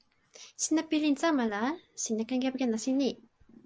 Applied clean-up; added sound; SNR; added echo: none; none; none; none.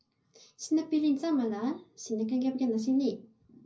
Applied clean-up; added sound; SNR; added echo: none; none; none; reverberation time 0.4 s.